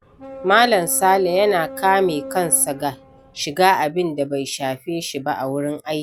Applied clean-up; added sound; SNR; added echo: none; Boat, Water vehicle; 14 dB; none.